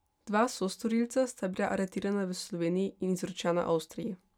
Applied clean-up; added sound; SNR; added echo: none; none; none; none.